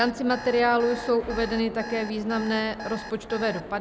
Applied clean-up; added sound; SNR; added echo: none; Alarm + Train; 13 dB; none.